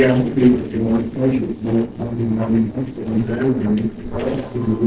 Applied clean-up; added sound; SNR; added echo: neural separator model SepFormer DNS4.